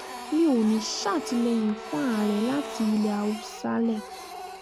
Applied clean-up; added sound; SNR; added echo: none; Bowed string instrument + Printer; 11 dB; none.